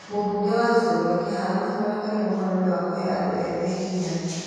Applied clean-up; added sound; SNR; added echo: none; none; none; reverberation time 2.2 s.